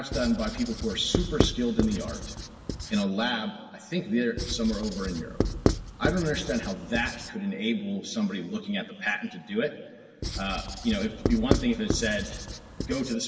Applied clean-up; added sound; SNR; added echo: none; Writing; 1 dB; reverberation time 2.0 s.